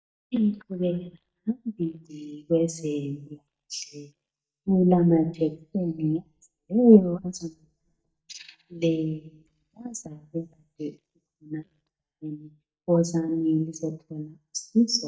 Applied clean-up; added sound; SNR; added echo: neural mask model DeepFilterNet 3.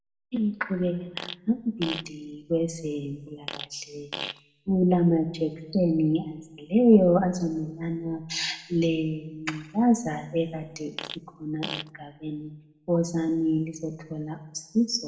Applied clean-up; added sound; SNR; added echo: none; Fart; 12 dB; reverberation time 0.8 s.